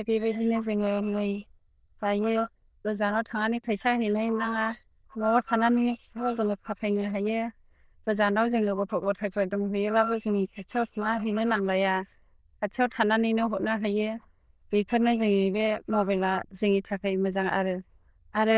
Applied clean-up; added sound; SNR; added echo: neural diffusion model UNIVERSE++.